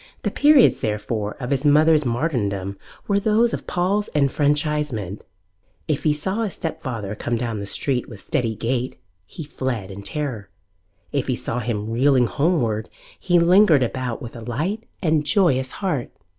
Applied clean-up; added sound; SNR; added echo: none; none; none; none.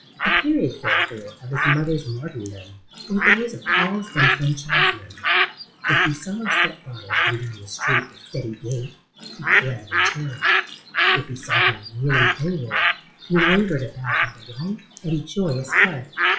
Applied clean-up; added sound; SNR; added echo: classical method WPE with log-MMSE.